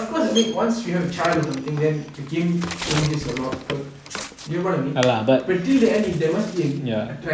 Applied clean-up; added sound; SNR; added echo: none; Bird; 14 dB; none.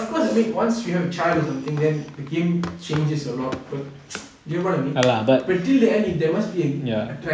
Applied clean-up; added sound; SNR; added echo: none; none; none; none.